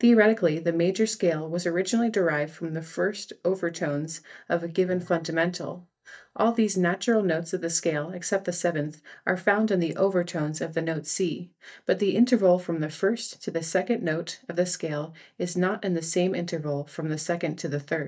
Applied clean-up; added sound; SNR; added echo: neural mask model DeepFilterNet 3.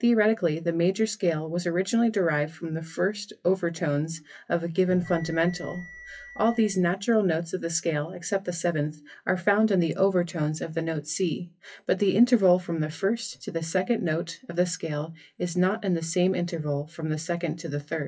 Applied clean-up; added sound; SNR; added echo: classical method WPE with log-MMSE.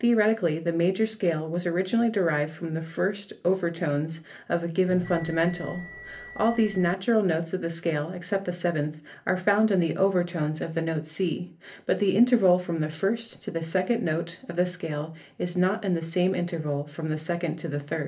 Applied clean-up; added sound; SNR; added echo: none; Bell; 16 dB; reverberation time 0.3 s.